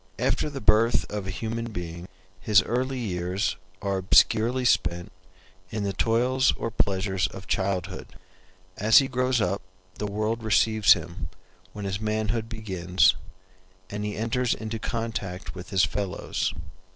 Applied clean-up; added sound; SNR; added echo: none; none; none; none.